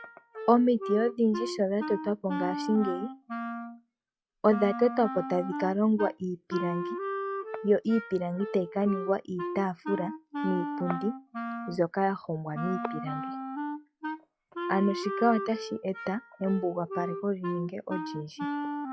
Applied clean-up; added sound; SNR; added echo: classical method log-MMSE.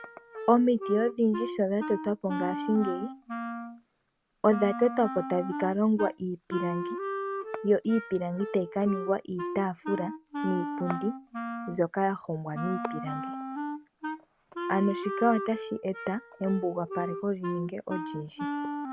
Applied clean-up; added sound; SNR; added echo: none; Wind instrument, woodwind instrument; 7 dB; none.